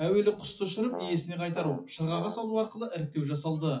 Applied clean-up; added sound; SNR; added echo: classical method WPE with log-MMSE.